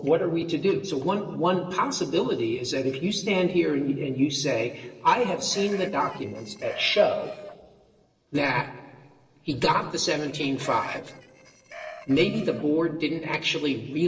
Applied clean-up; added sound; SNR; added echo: neural separator model SepFormer DNS4.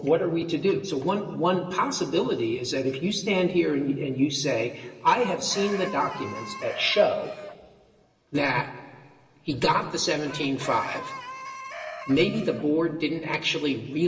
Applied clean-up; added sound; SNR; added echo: none; Chicken, rooster; 12 dB; reverberation time 2.1 s.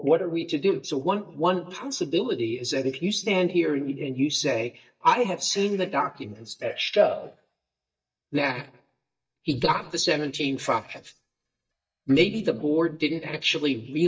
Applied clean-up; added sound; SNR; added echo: neural mask model DeepFilterNet 3.